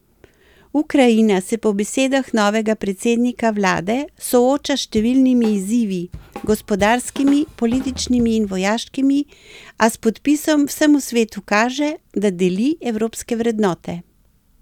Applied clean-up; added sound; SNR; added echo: none; Drum / Drum kit; 17 dB; none.